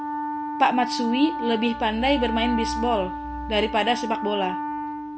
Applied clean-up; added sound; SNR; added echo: none; Wind instrument, woodwind instrument; 5 dB; none.